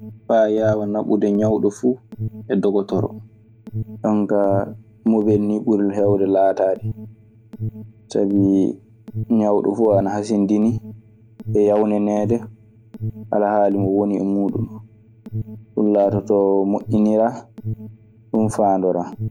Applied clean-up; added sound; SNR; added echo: none; Alarm; 12 dB; none.